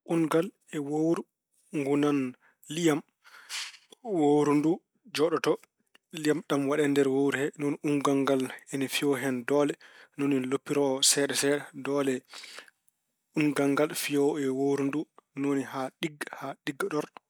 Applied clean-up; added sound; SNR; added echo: none; none; none; none.